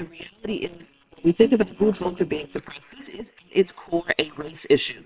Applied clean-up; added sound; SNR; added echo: neural separator model SepFormer WHAM!.